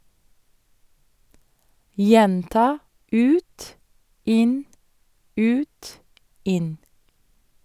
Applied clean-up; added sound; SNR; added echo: none; none; none; none.